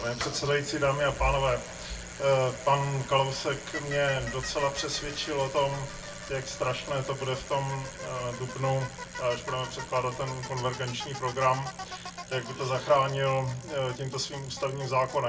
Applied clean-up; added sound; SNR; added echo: none; Bicycle; 12 dB; reverberation time 0.2 s.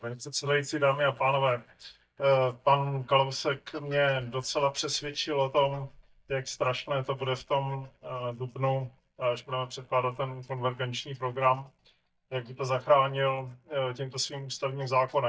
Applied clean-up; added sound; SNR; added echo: neural mask model DeepFilterNet 3.